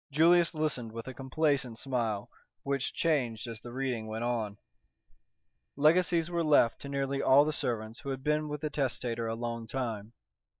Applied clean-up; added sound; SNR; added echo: neural mask model DeepFilterNet 3.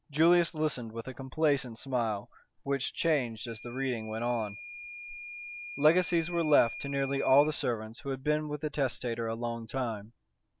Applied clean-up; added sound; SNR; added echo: none; Microwave oven / Alarm; 16 dB; none.